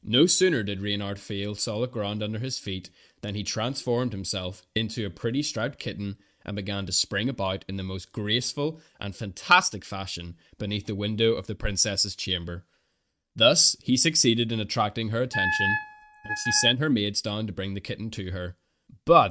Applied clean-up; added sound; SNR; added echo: neural mask model RNNoise.